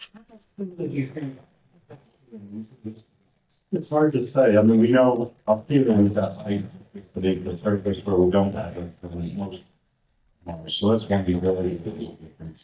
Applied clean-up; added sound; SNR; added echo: neural mask model DeepFilterNet 3.